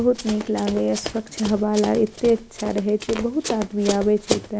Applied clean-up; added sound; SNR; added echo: none; Run; 10 dB; none.